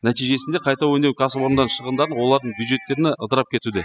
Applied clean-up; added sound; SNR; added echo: classical method spectral subtraction.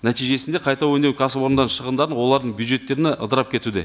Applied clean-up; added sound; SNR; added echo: none; none; none; none.